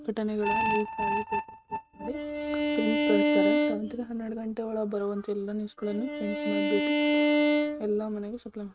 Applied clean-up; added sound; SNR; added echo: neural mask model RNNoise.